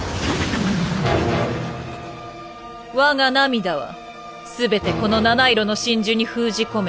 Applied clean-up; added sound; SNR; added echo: none; none; none; none.